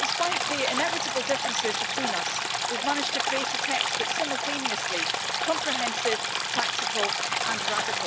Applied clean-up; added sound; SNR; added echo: none; Stream; -4 dB; none.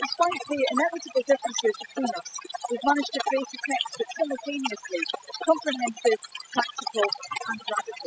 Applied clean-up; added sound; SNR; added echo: classical method spectral subtraction.